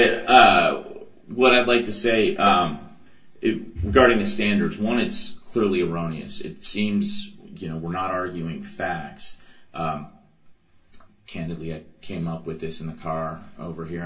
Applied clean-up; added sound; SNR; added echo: none; Snare drum; 13 dB; reverberation time 0.2 s.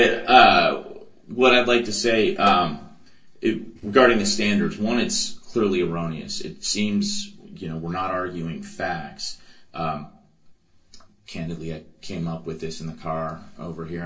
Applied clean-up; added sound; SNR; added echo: neural separator model SepFormer DNS4.